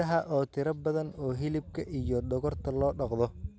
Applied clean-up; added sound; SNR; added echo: none; none; none; none.